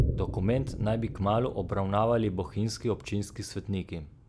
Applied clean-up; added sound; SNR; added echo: none; Boom; 7 dB; none.